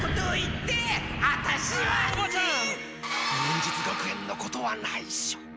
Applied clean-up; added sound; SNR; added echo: none; Electric guitar; 15 dB; none.